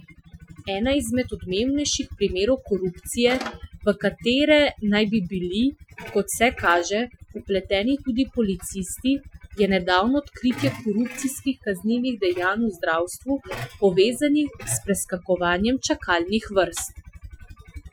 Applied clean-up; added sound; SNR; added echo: classical method Wiener filter.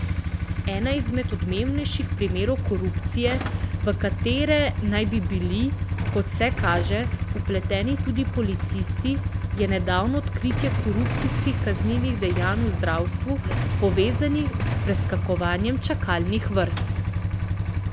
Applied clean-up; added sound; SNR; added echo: none; Idling / Engine starting / Motorcycle / Accelerating, revving, vroom; -2 dB; none.